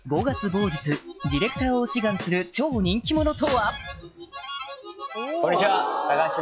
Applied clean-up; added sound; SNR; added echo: classical method log-MMSE.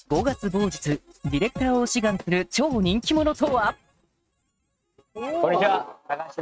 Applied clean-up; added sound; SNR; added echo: neural mask model RNNoise.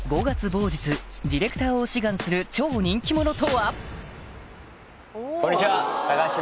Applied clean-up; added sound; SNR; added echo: none; none; none; none.